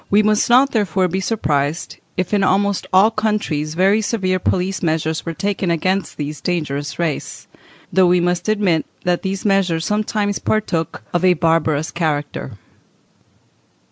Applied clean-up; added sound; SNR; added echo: none; none; none; none.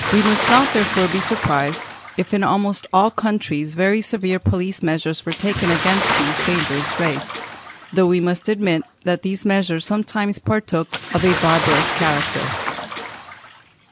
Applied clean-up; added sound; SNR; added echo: none; Bathtub (filling or washing) / Splash, splatter; 5 dB; none.